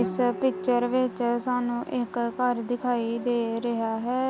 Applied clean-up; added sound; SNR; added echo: none; Piano; 14 dB; none.